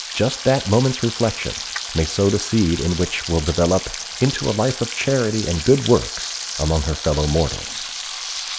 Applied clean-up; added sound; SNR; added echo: none; Frying (food); 9 dB; none.